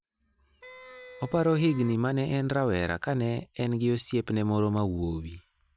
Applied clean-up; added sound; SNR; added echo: none; Wind instrument, woodwind instrument; 20 dB; none.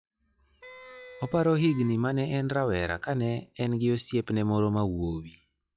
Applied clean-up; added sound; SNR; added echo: classical method log-MMSE.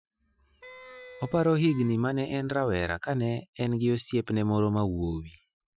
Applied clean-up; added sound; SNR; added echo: classical method Wiener filter.